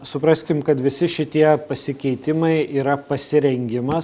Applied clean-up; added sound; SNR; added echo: none; none; none; none.